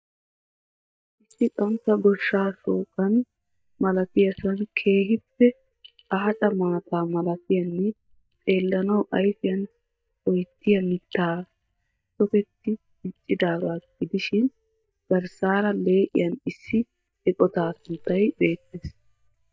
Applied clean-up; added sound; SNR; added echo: neural mask model DeepFilterNet 3.